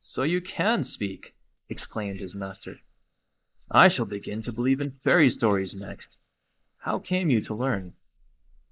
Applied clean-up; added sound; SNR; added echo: neural mask model Resemble Enhance denoiser.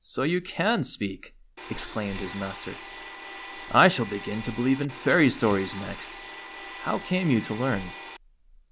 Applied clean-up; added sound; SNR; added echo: none; Domestic sounds, home sounds; 13 dB; none.